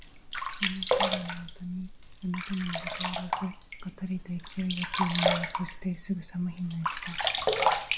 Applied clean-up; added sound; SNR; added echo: none; Sink (filling or washing); -4 dB; none.